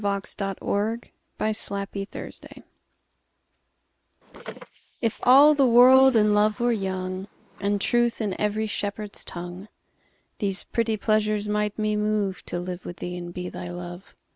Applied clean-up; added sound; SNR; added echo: neural mask model Resemble Enhance denoiser.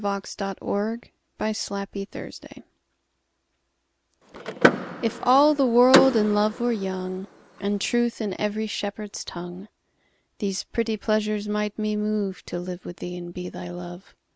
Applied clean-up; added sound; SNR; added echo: none; Door / Car; 1 dB; none.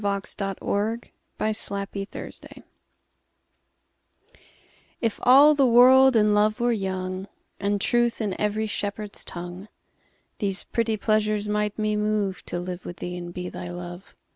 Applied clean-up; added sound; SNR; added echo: none; none; none; none.